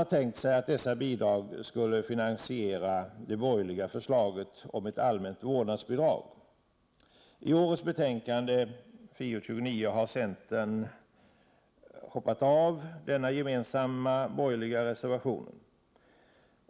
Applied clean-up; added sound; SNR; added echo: none; none; none; none.